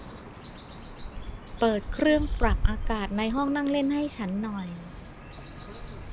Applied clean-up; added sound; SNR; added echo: none; Bird; 3 dB; none.